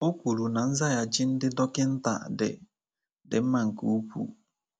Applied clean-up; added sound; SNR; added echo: none; none; none; none.